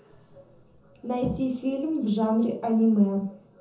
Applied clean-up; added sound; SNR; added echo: none; none; none; reverberation time 0.5 s.